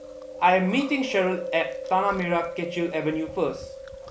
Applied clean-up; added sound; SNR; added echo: none; Chewing, mastication; 10 dB; none.